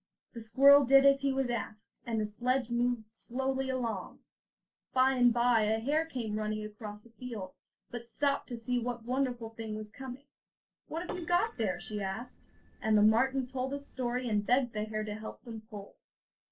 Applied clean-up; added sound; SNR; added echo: neural separator model SepFormer DNS4.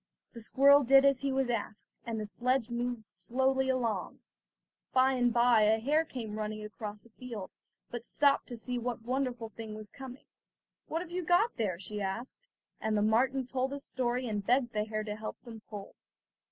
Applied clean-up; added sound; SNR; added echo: none; none; none; none.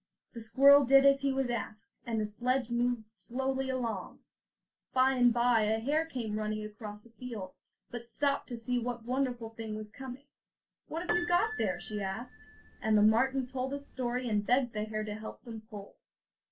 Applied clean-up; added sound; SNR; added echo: none; Piano; 11 dB; reverberation time 0.2 s.